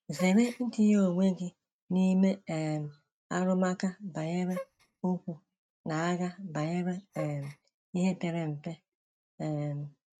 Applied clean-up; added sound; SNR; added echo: neural mask model RNNoise.